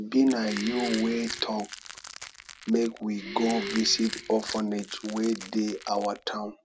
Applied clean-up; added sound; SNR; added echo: none; Breathing + Crushing; 10 dB; none.